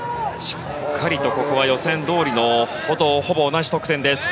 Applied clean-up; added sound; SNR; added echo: none; none; none; none.